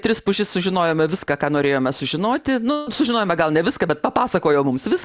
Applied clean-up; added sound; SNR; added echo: none; none; none; none.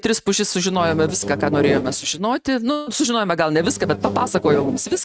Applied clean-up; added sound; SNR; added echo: neural mask model RNNoise.